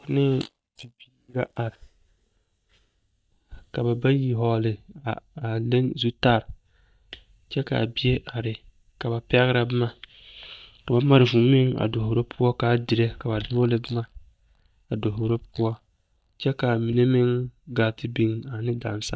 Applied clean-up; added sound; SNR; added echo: neural mask model DeepFilterNet 3.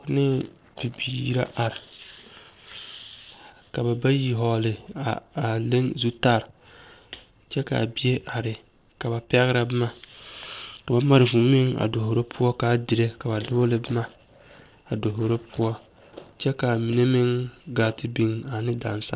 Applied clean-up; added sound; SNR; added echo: neural separator model SepFormer DNS4.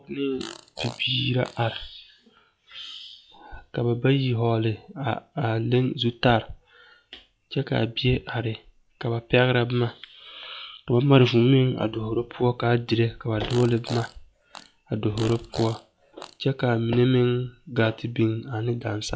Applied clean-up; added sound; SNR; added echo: classical method log-MMSE.